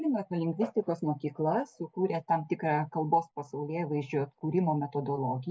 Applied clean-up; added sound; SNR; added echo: none; none; none; none.